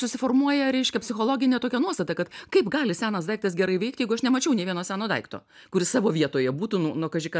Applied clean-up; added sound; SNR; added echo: none; none; none; none.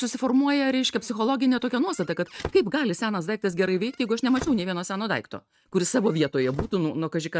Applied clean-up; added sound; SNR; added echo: neural mask model RNNoise.